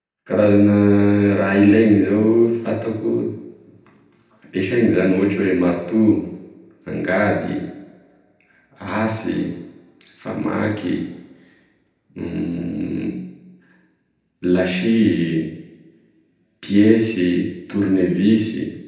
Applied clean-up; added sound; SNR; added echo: none; none; none; reverberation time 0.9 s.